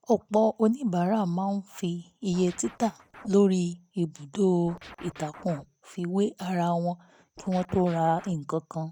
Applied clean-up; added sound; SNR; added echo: neural mask model RNNoise.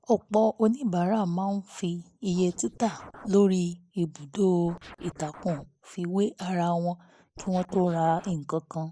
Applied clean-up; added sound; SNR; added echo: neural mask model Resemble Enhance denoiser.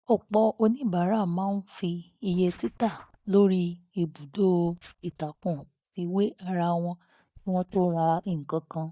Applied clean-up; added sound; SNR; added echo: neural mask model DeepFilterNet 3.